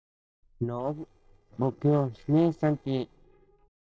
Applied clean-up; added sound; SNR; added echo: neural separator model SepFormer DNS4.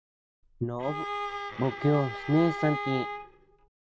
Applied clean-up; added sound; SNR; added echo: none; Bowed string instrument; 6 dB; none.